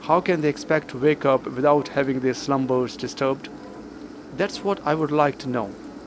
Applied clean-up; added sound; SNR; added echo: none; Engine; 16 dB; none.